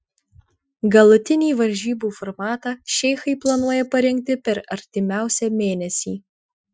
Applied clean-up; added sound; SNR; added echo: classical method Wiener filter.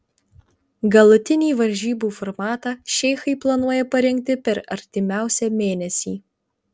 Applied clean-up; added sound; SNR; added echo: none; none; none; none.